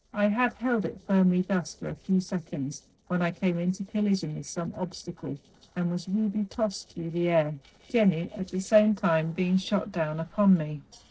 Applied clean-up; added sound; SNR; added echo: neural separator model SepFormer DNS4.